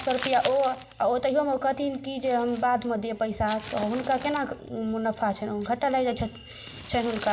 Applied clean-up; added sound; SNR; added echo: none; Crumpling, crinkling; 14 dB; reverberation time 0.7 s.